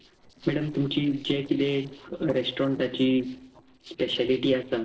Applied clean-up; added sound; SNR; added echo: neural separator model SepFormer DNS4.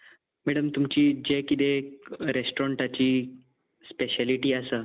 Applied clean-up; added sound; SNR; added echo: none; none; none; none.